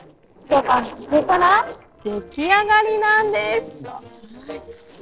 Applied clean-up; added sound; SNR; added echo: neural separator model SepFormer DNS4.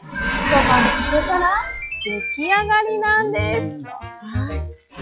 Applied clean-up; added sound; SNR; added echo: classical method log-MMSE.